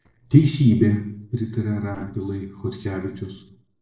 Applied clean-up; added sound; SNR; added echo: neural separator model SepFormer DNS4.